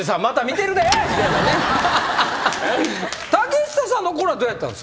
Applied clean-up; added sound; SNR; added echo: none; Thunder / Rain + Thump, thud; 13 dB; none.